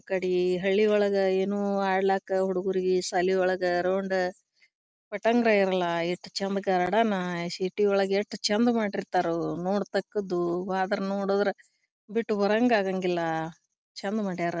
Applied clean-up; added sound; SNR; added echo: none; none; none; none.